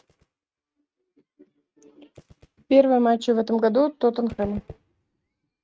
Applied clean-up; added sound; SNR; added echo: neural mask model RNNoise.